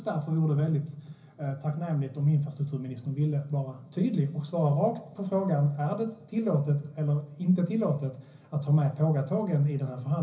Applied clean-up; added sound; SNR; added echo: none; none; none; reverberation time 0.5 s.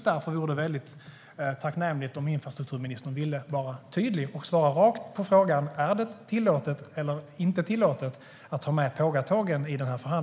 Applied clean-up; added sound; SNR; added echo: none; none; none; none.